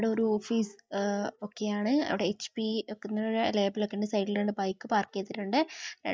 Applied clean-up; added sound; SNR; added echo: neural mask model DeepFilterNet 3.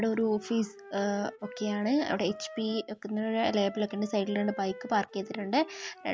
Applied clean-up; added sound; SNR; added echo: none; Wind instrument, woodwind instrument; 17 dB; none.